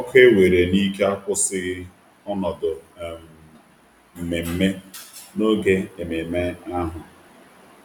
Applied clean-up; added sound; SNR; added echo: none; none; none; none.